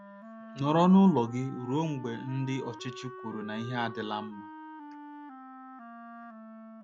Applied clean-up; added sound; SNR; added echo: none; Wind instrument, woodwind instrument; 15 dB; none.